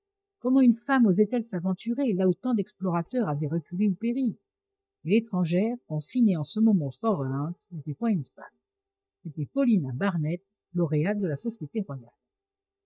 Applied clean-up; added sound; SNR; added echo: neural mask model DeepFilterNet 3.